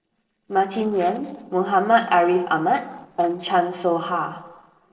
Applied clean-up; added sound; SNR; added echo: neural separator model SepFormer DNS4.